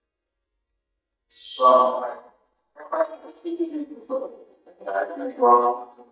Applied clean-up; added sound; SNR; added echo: neural mask model DeepFilterNet 3.